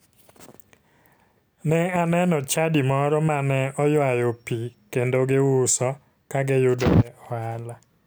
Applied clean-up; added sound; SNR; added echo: none; none; none; none.